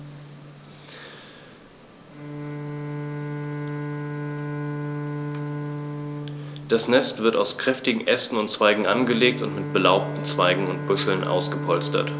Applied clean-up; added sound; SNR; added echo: none; Bowed string instrument; 7 dB; none.